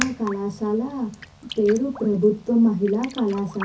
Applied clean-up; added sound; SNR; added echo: none; Raindrop; 15 dB; reverberation time 0.3 s.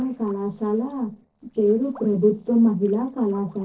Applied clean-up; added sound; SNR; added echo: neural separator model SepFormer DNS4.